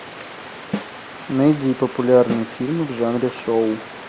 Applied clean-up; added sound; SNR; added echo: none; Snare drum + Stream; 12 dB; none.